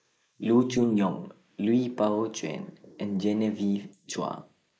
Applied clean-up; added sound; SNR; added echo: neural mask model Resemble Enhance denoiser.